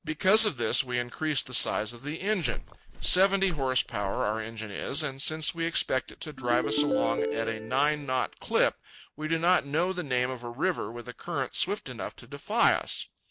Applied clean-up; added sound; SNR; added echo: none; Ringtone + Walk, footsteps; 4 dB; none.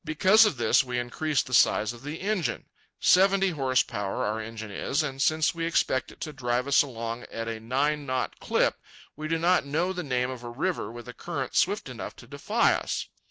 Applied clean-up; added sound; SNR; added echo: none; none; none; none.